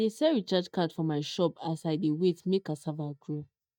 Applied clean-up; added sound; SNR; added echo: neural mask model DeepFilterNet 3.